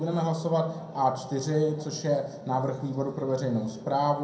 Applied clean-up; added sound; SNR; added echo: none; none; none; reverberation time 0.6 s.